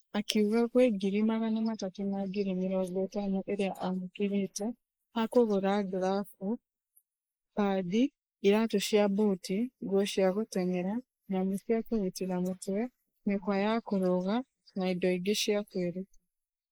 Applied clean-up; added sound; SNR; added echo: neural mask model Resemble Enhance denoiser.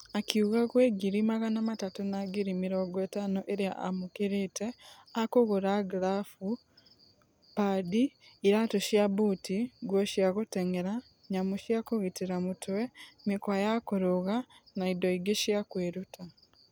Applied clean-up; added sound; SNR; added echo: none; none; none; none.